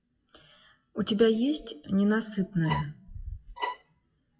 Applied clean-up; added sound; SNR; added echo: classical method WPE with log-MMSE.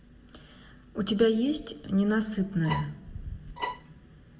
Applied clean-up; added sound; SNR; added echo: none; Bowed string instrument; 8 dB; reverberation time 1.0 s.